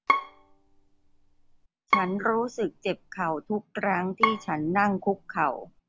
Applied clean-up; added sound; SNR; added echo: none; Bowed string instrument; 3 dB; none.